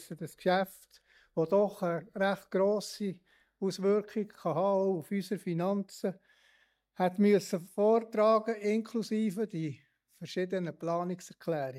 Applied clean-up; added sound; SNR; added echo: neural mask model DeepFilterNet 3.